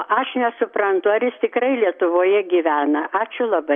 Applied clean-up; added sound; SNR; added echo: none; none; none; none.